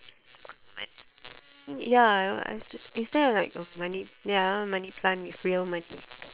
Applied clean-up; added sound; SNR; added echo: neural separator model SepFormer WHAM!.